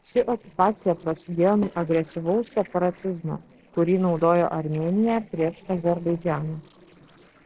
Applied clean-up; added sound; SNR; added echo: neural separator model SepFormer DNS4.